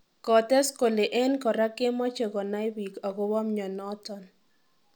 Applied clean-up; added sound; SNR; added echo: none; none; none; none.